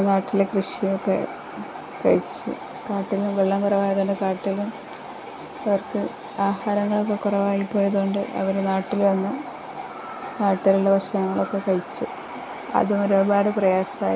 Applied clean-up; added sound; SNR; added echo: none; none; none; none.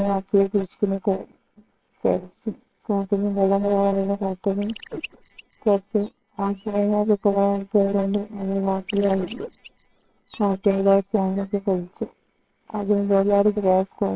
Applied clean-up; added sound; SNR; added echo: neural separator model SepFormer WHAMR!.